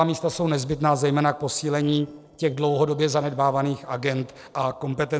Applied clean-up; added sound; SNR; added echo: neural separator model SepFormer DNS4.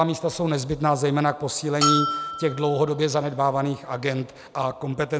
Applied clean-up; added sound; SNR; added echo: none; Bell; 4 dB; none.